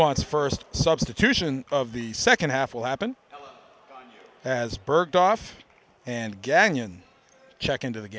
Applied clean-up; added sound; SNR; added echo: none; none; none; none.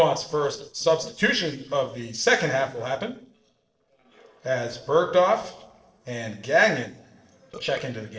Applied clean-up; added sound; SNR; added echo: neural separator model SepFormer DNS4.